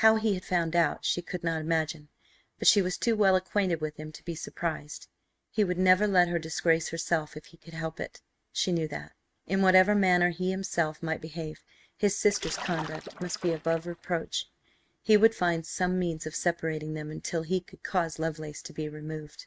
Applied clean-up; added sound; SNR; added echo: neural mask model RNNoise.